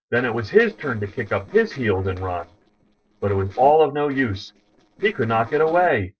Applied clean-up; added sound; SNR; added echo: neural separator model SepFormer DNS4.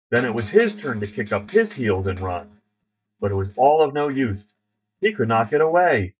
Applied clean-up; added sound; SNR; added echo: neural mask model DeepFilterNet 3.